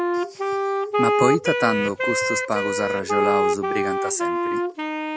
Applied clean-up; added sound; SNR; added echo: none; Wind instrument, woodwind instrument; -4 dB; none.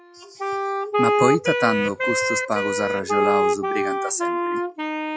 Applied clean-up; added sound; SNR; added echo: classical method log-MMSE.